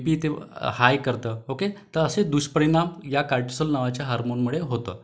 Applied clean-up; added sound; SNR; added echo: none; none; none; none.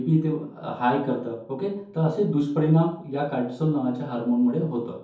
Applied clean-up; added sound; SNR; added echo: none; none; none; reverberation time 0.6 s.